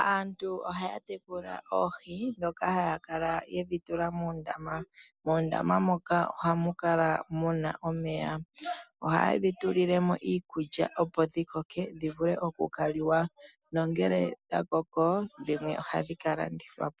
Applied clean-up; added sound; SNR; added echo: none; none; none; none.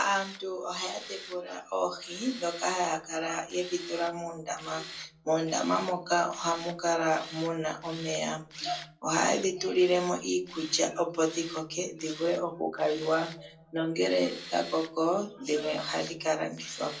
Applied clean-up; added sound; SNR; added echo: none; Tools; 16 dB; reverberation time 0.2 s.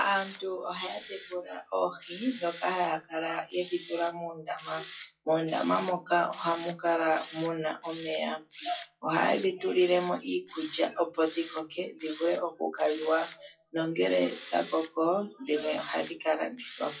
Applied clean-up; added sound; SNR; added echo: classical method WPE with log-MMSE.